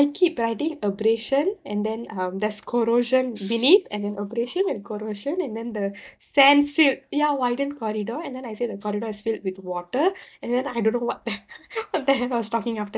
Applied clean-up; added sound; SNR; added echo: neural mask model DeepFilterNet 3.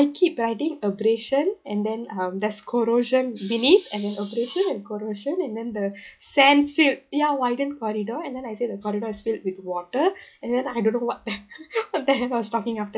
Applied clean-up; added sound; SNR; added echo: classical method log-MMSE.